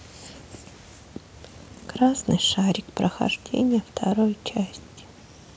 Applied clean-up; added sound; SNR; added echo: none; none; none; none.